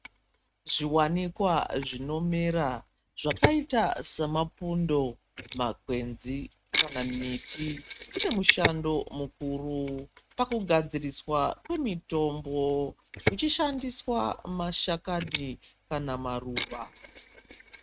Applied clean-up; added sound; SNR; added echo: neural mask model RNNoise.